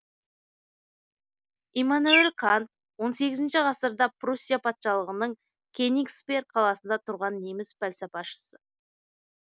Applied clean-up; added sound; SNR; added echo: neural mask model Resemble Enhance denoiser.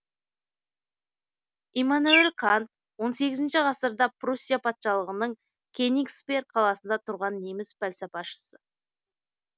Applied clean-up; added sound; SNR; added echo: none; Bird; 0 dB; none.